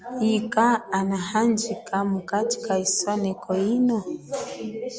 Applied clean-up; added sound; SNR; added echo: none; none; none; none.